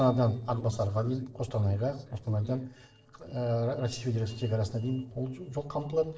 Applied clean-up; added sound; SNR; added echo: neural separator model SepFormer DNS4.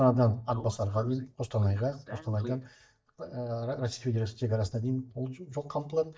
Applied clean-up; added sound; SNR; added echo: neural mask model DeepFilterNet 3.